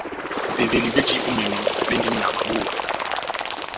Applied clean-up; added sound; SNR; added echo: none; Bird; -1 dB; none.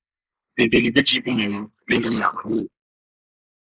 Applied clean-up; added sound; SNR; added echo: neural mask model Resemble Enhance denoiser.